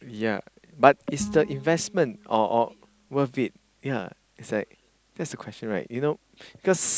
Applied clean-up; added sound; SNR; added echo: none; Bowed string instrument; 16 dB; none.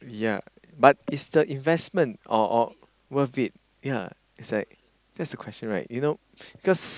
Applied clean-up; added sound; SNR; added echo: none; none; none; none.